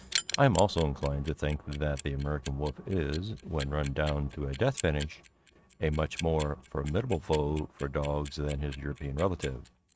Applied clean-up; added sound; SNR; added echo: neural mask model RNNoise.